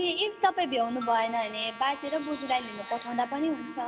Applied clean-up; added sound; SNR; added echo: none; Marimba, xylophone + Trumpet; 16 dB; none.